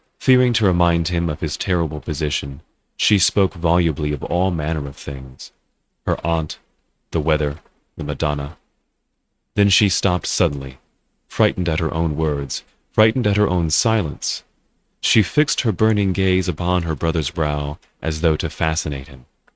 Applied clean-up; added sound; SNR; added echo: neural mask model RNNoise.